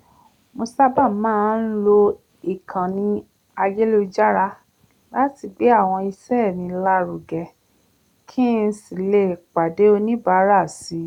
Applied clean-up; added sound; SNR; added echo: none; none; none; none.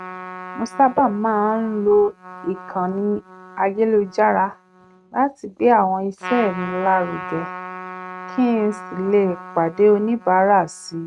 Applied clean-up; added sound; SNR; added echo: neural mask model RNNoise.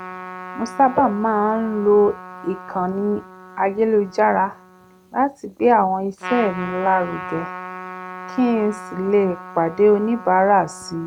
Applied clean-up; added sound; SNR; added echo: none; Trumpet; 15 dB; none.